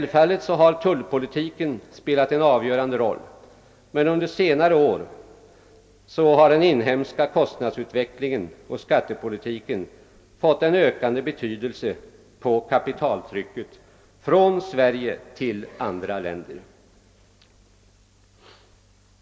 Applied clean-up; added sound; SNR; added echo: none; none; none; reverberation time 1.1 s.